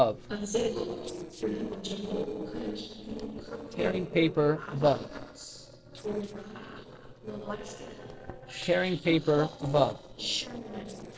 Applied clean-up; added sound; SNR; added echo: neural separator model SepFormer DNS4.